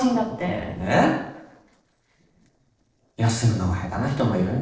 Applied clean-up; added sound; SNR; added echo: neural separator model SepFormer DNS4.